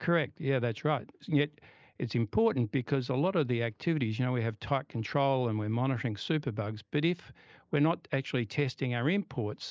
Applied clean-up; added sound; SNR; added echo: neural mask model Resemble Enhance denoiser.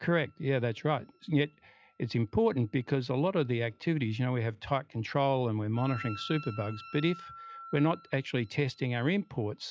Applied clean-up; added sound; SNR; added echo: classical method log-MMSE.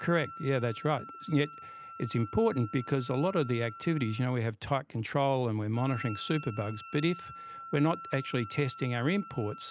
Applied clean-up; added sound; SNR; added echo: none; Wind instrument, woodwind instrument; 15 dB; none.